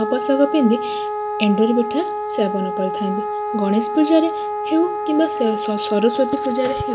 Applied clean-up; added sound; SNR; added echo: none; Wind instrument, woodwind instrument; 4 dB; none.